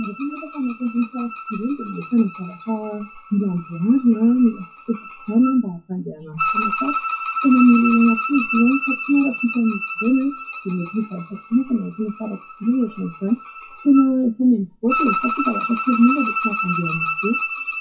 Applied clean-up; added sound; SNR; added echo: classical method WPE with log-MMSE.